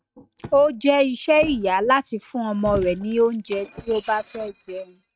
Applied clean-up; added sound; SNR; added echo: neural mask model RNNoise.